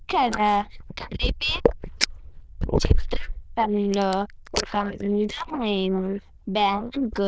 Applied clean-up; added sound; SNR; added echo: neural diffusion model UNIVERSE++.